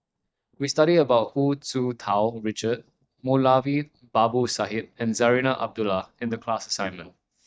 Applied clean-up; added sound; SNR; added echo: neural mask model DeepFilterNet 3.